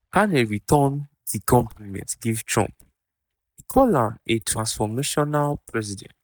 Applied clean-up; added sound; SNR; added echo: neural mask model DeepFilterNet 3.